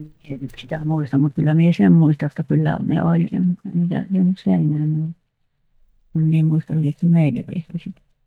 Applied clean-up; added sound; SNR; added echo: neural mask model DeepFilterNet 3.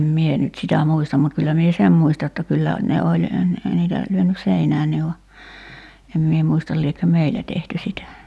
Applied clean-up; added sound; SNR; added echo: none; none; none; none.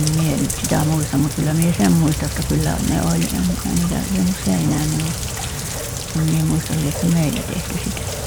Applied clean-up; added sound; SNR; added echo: none; Rain; 5 dB; none.